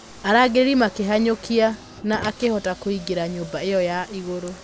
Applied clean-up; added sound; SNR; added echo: none; Car; 18 dB; none.